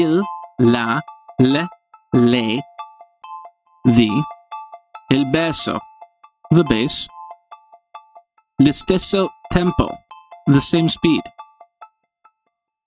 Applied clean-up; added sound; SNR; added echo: neural mask model RNNoise.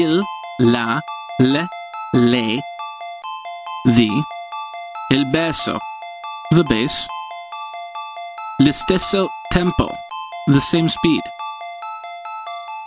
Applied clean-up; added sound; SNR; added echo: none; Ringtone; 10 dB; none.